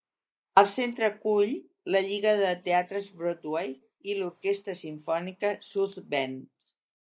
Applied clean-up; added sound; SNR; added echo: neural mask model Resemble Enhance denoiser.